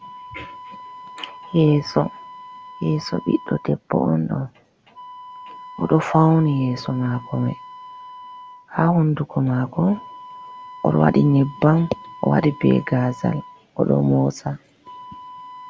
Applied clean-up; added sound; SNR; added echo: none; Wind instrument, woodwind instrument; 19 dB; none.